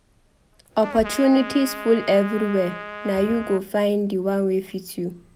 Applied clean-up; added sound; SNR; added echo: none; Trumpet; 12 dB; none.